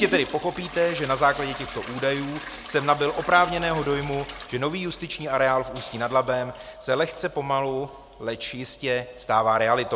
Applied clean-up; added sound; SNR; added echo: none; Trickle, dribble / Toilet flush / Hiss; 15 dB; none.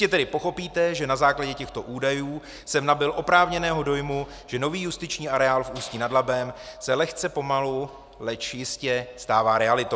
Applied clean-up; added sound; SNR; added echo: none; none; none; none.